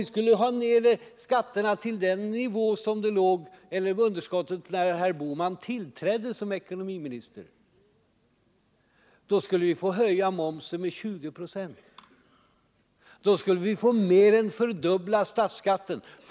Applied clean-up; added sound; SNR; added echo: none; none; none; none.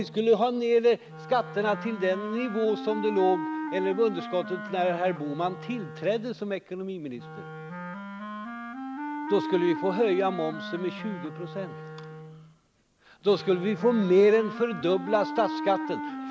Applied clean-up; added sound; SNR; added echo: none; Wind instrument, woodwind instrument; 9 dB; none.